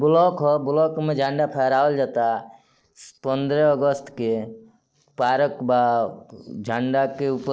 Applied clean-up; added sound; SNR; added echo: neural separator model SepFormer DNS4.